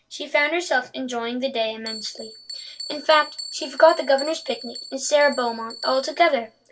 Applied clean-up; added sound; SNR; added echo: none; Bell; 15 dB; reverberation time 0.2 s.